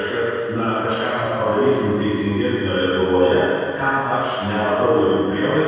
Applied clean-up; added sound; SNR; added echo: none; none; none; reverberation time 2.2 s.